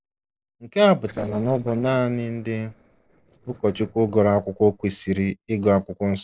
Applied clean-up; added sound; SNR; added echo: neural separator model SepFormer DNS4.